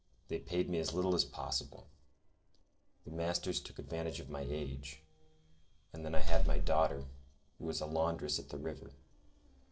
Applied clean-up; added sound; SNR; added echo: neural separator model SepFormer DNS4.